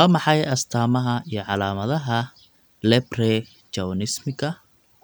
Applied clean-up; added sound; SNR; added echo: none; none; none; none.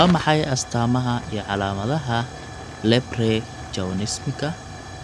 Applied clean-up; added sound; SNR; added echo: none; Tick / Hiss / Explosion / Fire; 12 dB; none.